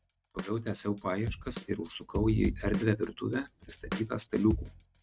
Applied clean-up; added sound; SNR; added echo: neural mask model RNNoise.